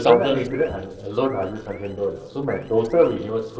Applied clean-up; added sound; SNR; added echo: neural separator model SepFormer DNS4.